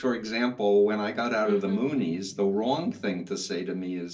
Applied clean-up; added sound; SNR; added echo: none; none; none; reverberation time 0.3 s.